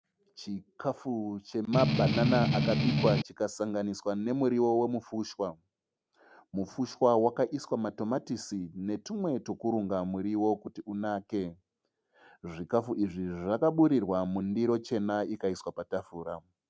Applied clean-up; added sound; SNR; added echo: none; Strum; -4 dB; none.